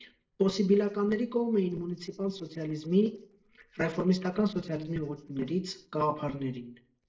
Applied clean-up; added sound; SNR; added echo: neural separator model SepFormer DNS4.